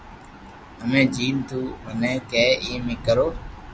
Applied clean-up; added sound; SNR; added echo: none; Wind; 18 dB; none.